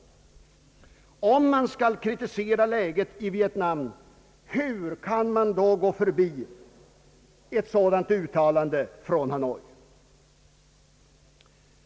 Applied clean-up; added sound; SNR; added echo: none; none; none; none.